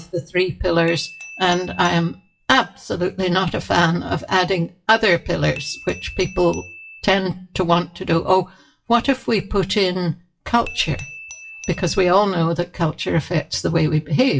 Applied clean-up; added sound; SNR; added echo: classical method WPE with log-MMSE.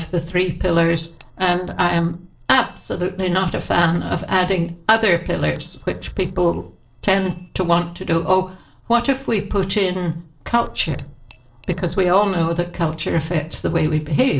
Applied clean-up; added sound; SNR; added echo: neural separator model SepFormer DNS4.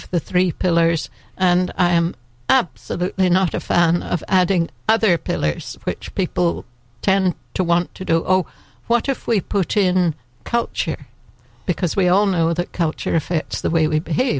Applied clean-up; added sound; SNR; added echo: none; none; none; none.